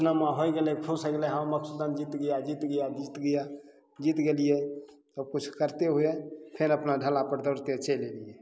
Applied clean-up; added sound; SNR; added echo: none; none; none; none.